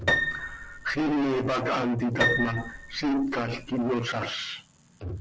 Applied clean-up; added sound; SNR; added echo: none; Piano; 3 dB; none.